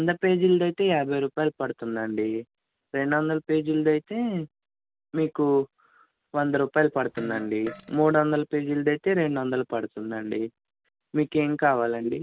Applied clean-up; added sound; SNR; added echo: none; Fart; 17 dB; none.